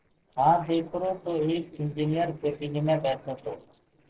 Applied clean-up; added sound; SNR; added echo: neural separator model SepFormer DNS4.